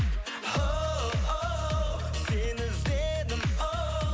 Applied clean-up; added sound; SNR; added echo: none; none; none; none.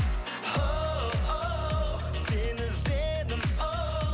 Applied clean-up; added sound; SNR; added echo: none; Guitar; 16 dB; none.